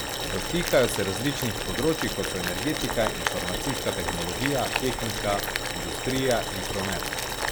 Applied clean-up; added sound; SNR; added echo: none; Boiling; 1 dB; none.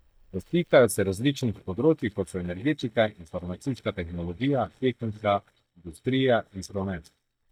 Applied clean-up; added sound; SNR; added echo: neural mask model DeepFilterNet 3.